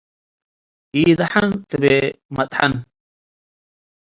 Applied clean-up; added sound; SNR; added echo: none; none; none; none.